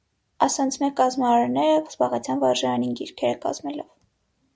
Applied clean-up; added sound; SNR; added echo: none; none; none; none.